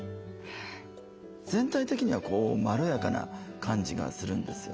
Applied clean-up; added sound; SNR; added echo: none; none; none; none.